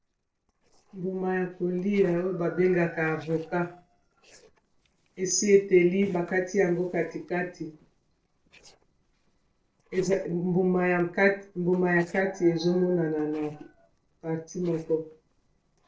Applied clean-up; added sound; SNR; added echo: neural separator model SepFormer DNS4.